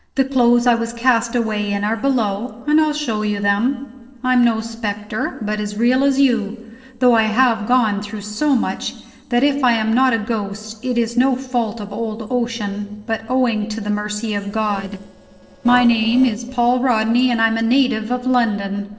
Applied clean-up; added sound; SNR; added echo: neural separator model SepFormer DNS4.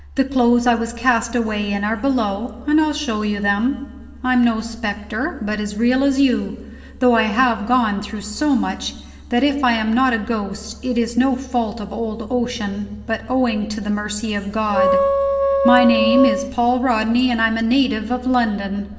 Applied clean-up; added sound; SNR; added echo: none; Wind instrument, woodwind instrument; -1 dB; reverberation time 2.7 s.